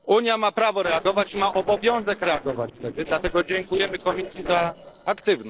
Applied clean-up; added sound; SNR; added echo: neural separator model SepFormer DNS4.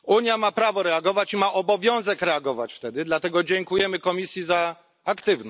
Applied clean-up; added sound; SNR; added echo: none; none; none; none.